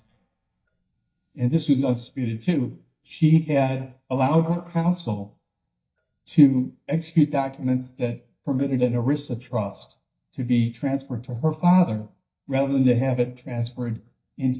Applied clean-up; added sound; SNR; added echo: neural mask model DeepFilterNet 3.